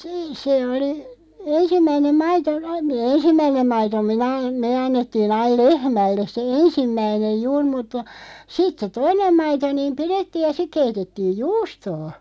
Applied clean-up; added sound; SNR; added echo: none; none; none; none.